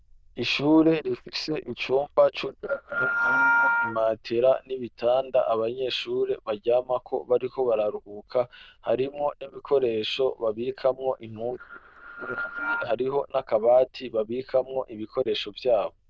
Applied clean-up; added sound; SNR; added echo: neural diffusion model UNIVERSE++.